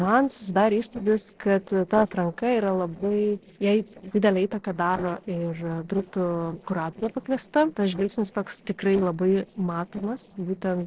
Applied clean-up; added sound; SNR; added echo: neural separator model SepFormer DNS4.